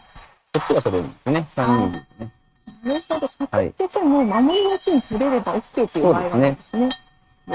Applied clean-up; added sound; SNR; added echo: neural mask model RNNoise.